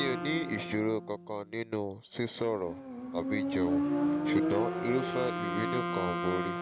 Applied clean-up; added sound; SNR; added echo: none; Wind instrument, woodwind instrument + Motorcycle; -1 dB; none.